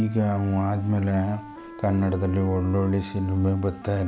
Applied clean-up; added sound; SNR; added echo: none; Wind instrument, woodwind instrument; 18 dB; none.